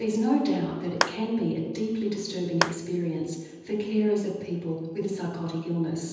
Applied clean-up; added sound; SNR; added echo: none; Clapping; 6 dB; reverberation time 1.1 s.